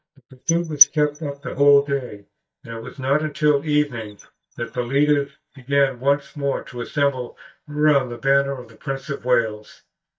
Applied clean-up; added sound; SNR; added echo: neural mask model DeepFilterNet 3.